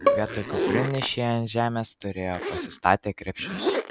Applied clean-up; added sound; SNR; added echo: none; Zipper (clothing) + Bowed string instrument; 2 dB; none.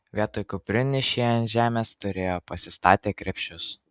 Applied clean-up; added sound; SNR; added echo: none; none; none; none.